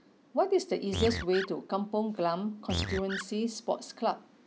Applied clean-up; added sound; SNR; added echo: none; Animal; 5 dB; none.